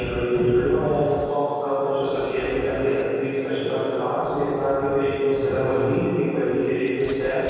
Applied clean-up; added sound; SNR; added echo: none; Zipper (clothing); 16 dB; reverberation time 2.2 s.